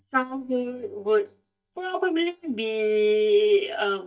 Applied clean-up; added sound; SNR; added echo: neural mask model DeepFilterNet 3.